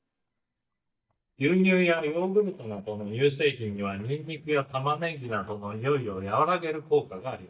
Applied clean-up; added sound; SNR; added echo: neural mask model DeepFilterNet 3.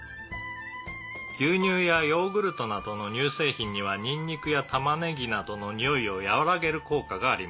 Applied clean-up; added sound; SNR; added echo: none; none; none; none.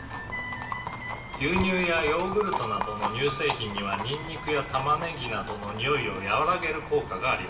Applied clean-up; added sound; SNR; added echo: none; Livestock, farm animals, working animals; 8 dB; reverberation time 0.7 s.